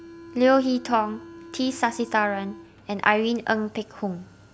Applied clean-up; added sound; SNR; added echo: none; Subway, metro, underground; 20 dB; none.